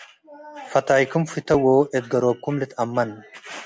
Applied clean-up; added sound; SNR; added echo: none; none; none; none.